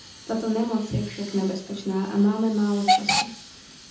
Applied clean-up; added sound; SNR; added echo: none; Hiss / Alarm / Train; 4 dB; reverberation time 0.6 s.